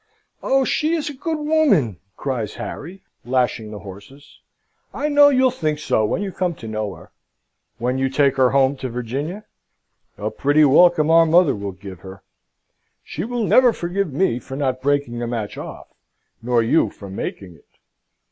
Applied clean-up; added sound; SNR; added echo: none; none; none; none.